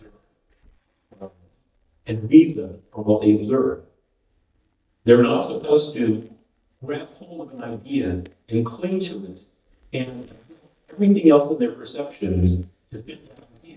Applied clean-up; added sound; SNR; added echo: neural mask model DeepFilterNet 3.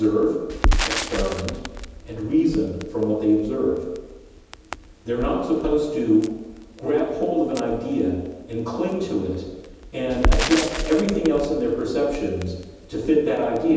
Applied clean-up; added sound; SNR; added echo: none; Crackle; 6 dB; reverberation time 1.1 s.